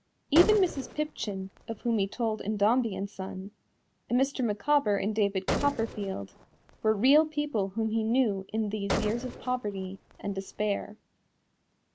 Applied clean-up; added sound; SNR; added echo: none; Gunshot, gunfire; 9 dB; none.